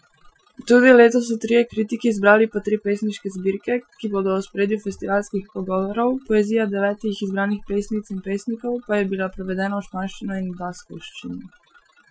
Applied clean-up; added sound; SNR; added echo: classical method Wiener filter.